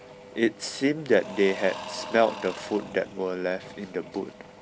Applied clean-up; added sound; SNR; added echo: none; Engine / Drill / Mechanisms; 14 dB; none.